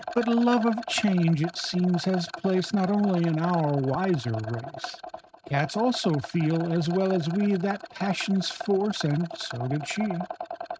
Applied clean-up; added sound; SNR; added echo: neural mask model RNNoise.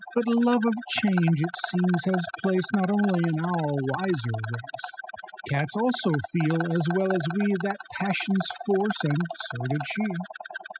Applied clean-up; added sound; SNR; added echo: classical method spectral subtraction.